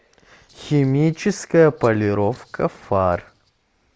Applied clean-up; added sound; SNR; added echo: none; none; none; none.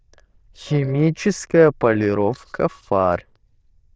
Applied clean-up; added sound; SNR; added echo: neural diffusion model UNIVERSE++.